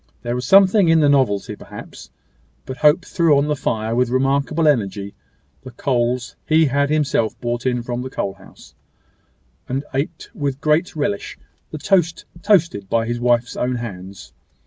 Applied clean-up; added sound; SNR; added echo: none; none; none; none.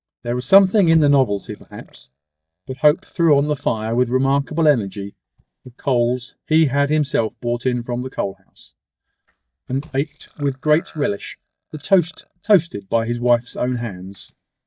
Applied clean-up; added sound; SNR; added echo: neural mask model DeepFilterNet 3.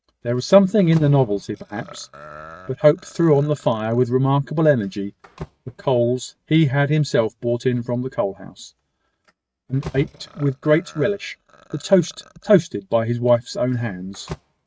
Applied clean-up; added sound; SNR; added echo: neural mask model RNNoise.